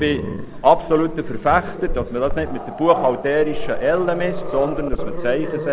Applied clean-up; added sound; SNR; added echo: none; Growling; 5 dB; none.